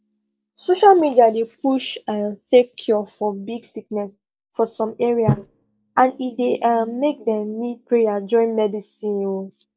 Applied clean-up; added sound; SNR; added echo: neural mask model DeepFilterNet 3.